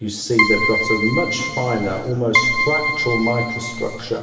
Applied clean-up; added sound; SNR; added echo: none; Keyboard (musical); 0 dB; reverberation time 2.7 s.